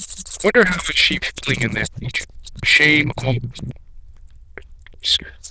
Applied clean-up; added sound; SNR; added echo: neural diffusion model UNIVERSE++.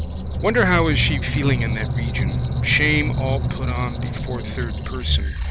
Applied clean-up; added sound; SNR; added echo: none; Squeak; -1 dB; none.